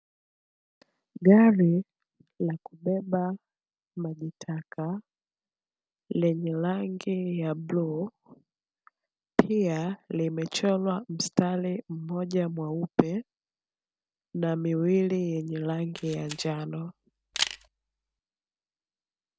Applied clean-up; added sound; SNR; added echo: none; Camera; 11 dB; none.